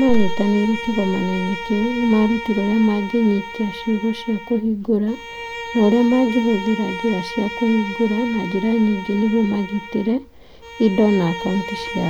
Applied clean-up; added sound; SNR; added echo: none; Bowed string instrument; 11 dB; none.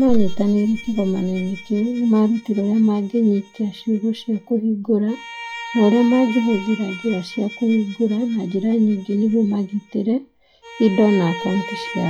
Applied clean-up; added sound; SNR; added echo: classical method log-MMSE.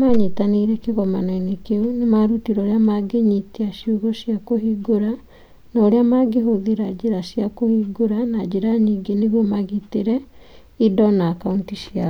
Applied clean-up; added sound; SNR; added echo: none; none; none; none.